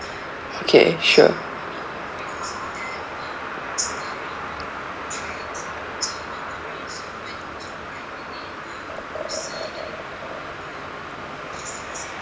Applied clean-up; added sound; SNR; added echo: none; Liquid; 18 dB; none.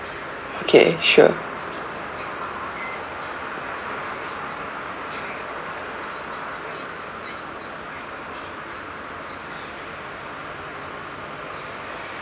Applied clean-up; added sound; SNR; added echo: none; none; none; none.